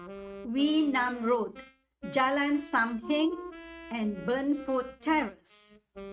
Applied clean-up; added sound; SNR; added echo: neural mask model RNNoise.